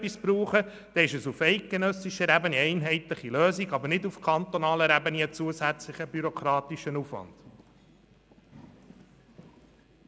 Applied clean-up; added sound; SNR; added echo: none; none; none; none.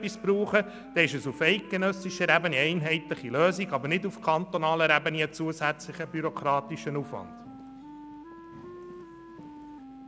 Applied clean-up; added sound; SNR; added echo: none; Wind instrument, woodwind instrument; 17 dB; none.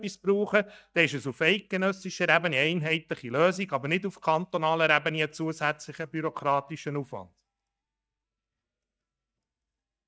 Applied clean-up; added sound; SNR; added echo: neural mask model DeepFilterNet 3.